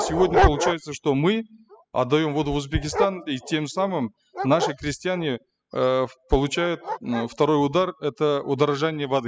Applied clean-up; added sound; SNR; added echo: classical method spectral subtraction.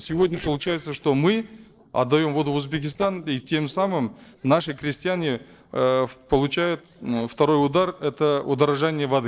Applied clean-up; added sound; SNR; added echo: neural separator model SepFormer DNS4.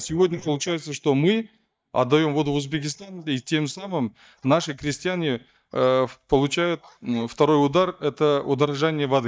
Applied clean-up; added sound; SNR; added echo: neural mask model DeepFilterNet 3.